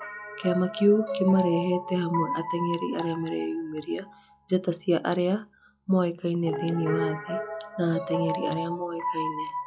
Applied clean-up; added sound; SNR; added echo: classical method log-MMSE.